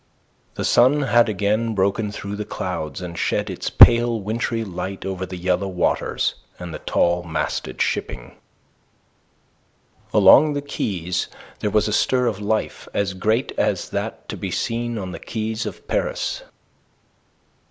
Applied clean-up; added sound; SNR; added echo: none; none; none; none.